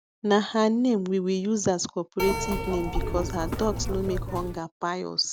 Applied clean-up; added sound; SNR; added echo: none; Keyboard (musical); 3 dB; none.